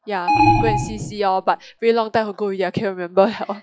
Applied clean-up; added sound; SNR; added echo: classical method log-MMSE.